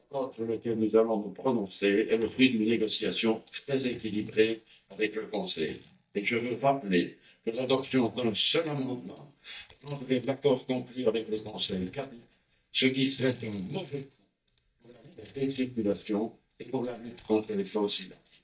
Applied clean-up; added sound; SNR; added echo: neural mask model DeepFilterNet 3.